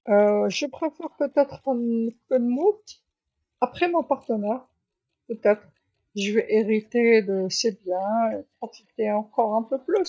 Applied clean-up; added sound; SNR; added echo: neural mask model DeepFilterNet 3.